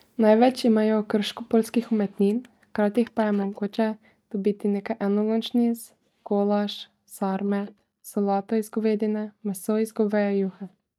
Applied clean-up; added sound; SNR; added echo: neural mask model DeepFilterNet 3.